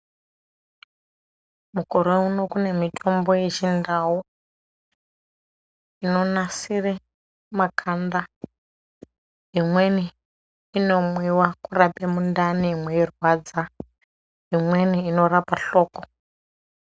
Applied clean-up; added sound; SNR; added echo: none; none; none; none.